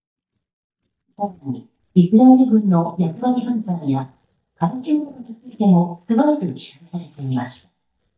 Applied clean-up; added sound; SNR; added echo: neural mask model DeepFilterNet 3.